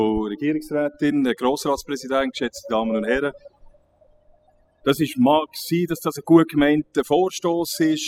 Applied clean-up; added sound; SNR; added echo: classical method spectral subtraction.